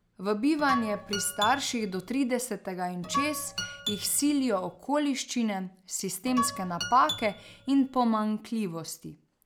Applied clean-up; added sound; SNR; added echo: none; Guitar; 7 dB; none.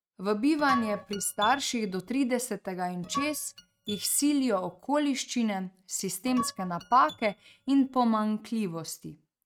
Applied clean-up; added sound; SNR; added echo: neural mask model RNNoise.